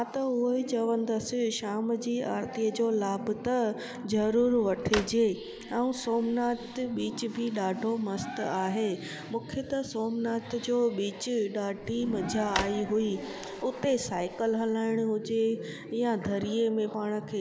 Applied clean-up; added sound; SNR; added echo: none; Drawer open or close + Cheering; 13 dB; none.